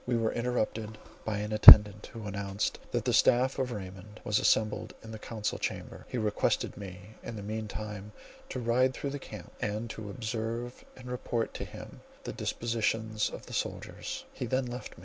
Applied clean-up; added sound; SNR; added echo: none; none; none; none.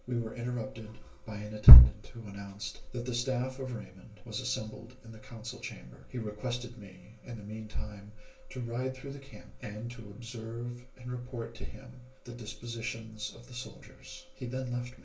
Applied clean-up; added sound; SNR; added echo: none; none; none; reverberation time 0.3 s.